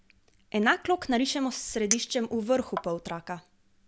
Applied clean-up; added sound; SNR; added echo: none; Chink, clink; 8 dB; none.